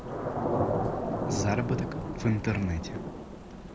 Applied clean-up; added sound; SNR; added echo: none; Thunder / Rain; -1 dB; none.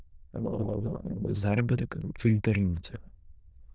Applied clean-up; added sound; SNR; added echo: neural diffusion model UNIVERSE++.